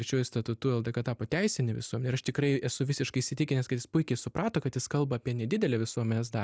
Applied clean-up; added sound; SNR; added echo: none; none; none; none.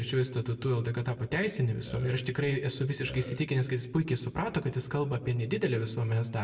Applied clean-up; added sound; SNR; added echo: none; Burping, eructation; 13 dB; reverberation time 0.7 s.